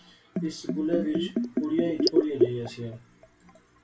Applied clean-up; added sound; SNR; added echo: none; Bathtub (filling or washing); -3 dB; reverberation time 0.2 s.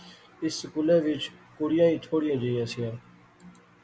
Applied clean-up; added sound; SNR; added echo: none; none; none; none.